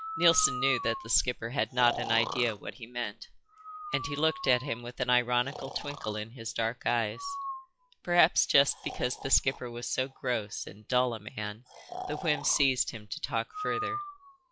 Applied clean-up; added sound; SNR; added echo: classical method log-MMSE.